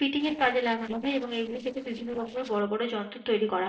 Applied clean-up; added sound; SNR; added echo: neural separator model SepFormer DNS4.